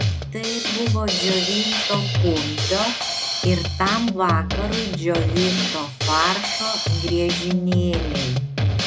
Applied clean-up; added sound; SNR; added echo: none; Drum kit; -1 dB; none.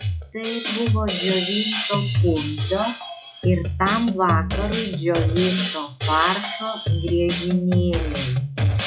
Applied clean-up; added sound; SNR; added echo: classical method log-MMSE.